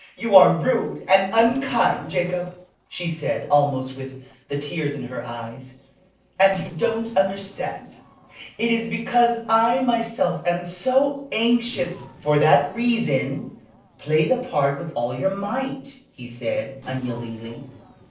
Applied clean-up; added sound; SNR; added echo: neural separator model SepFormer DNS4.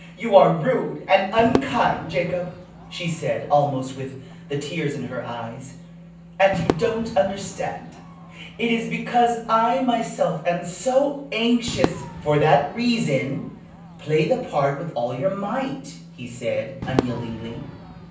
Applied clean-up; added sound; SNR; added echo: none; Crowd / Fireworks; 12 dB; reverberation time 0.6 s.